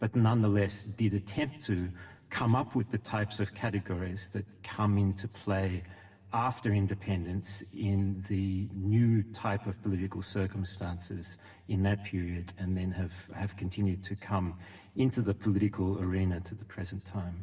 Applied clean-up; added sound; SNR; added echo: none; none; none; reverberation time 2.7 s.